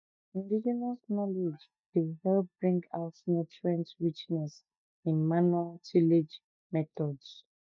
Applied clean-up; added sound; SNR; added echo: neural mask model DeepFilterNet 3.